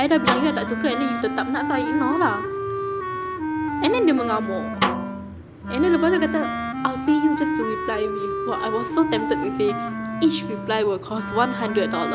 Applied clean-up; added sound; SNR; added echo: none; Snare drum + Wind instrument, woodwind instrument; 3 dB; none.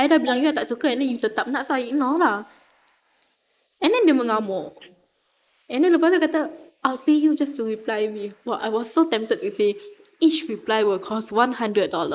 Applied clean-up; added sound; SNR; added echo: neural mask model Resemble Enhance denoiser.